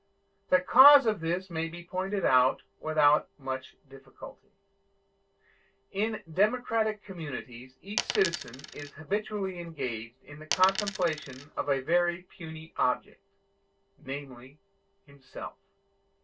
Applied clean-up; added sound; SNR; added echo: none; Coin (dropping); 6 dB; reverberation time 0.1 s.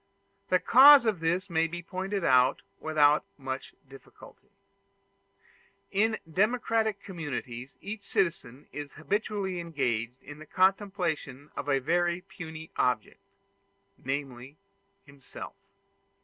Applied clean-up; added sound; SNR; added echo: none; none; none; none.